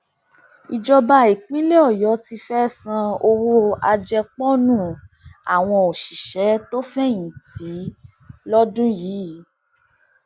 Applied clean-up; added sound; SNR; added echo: none; none; none; none.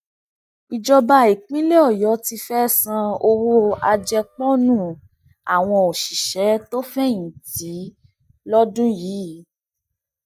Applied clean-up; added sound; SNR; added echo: neural mask model DeepFilterNet 3.